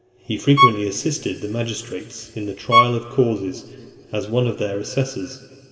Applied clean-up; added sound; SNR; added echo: none; Bowed string instrument; -1 dB; reverberation time 2.3 s.